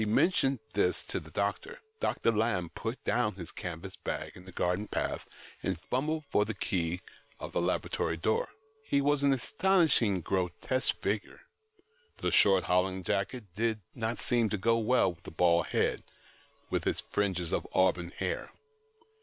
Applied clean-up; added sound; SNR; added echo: neural separator model SepFormer WHAM!.